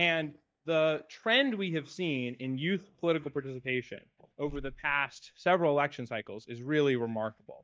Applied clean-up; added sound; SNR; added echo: neural mask model DeepFilterNet 3.